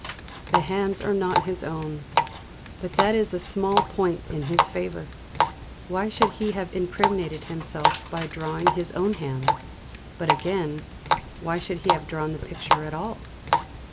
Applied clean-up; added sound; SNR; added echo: none; Water tap, faucet; 0 dB; none.